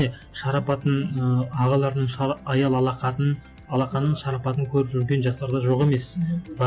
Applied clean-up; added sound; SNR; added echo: none; none; none; none.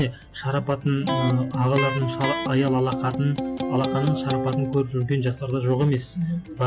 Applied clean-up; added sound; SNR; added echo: none; Electric guitar; 4 dB; none.